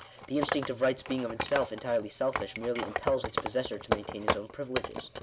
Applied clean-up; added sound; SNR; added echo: none; Wood; 3 dB; none.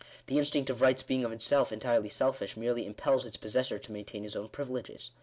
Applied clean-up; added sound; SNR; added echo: none; none; none; none.